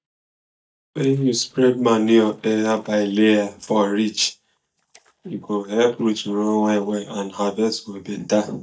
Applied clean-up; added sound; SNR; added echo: neural mask model DeepFilterNet 3.